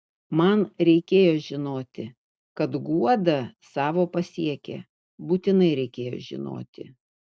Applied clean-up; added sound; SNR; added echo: none; none; none; none.